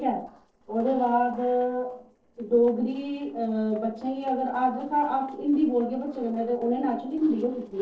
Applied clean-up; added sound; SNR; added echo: neural separator model SepFormer DNS4.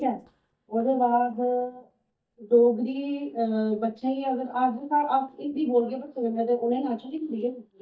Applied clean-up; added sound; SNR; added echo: neural mask model DeepFilterNet 3.